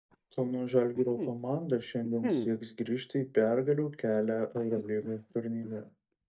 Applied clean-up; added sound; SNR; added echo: neural mask model DeepFilterNet 3.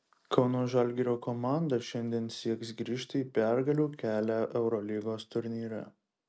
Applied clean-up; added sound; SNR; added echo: none; none; none; none.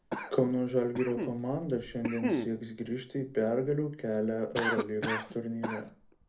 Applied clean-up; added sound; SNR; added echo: none; Cough; 6 dB; reverberation time 0.3 s.